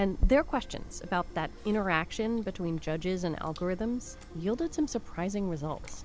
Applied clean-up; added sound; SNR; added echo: none; Chewing, mastication; 6 dB; none.